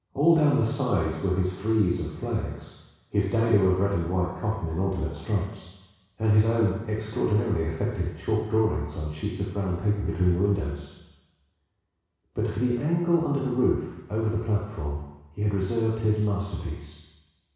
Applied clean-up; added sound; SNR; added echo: none; none; none; reverberation time 1.1 s.